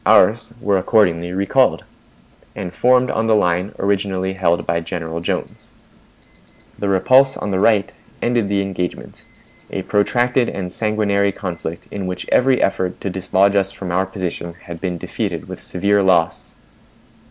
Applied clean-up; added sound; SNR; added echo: none; Alarm; 14 dB; none.